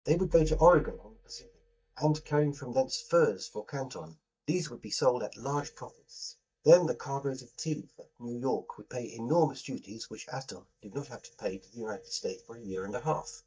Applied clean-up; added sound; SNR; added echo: neural mask model DeepFilterNet 3.